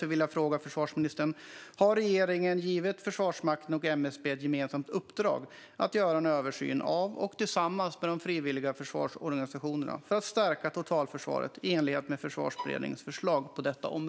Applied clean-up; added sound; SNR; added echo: none; Bowed string instrument; 12 dB; none.